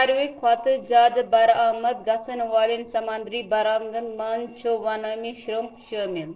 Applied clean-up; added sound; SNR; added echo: neural separator model SepFormer DNS4.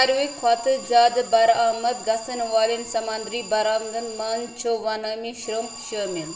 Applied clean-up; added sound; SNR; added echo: none; Alarm; 16 dB; reverberation time 2.7 s.